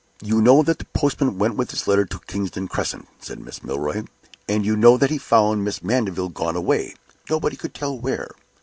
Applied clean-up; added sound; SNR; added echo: none; none; none; none.